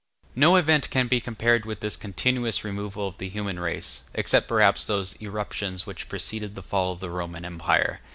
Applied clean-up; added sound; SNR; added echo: none; none; none; none.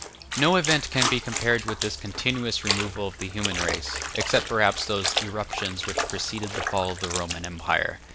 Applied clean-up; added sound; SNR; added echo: none; Trickle, dribble / Splash, splatter; 4 dB; none.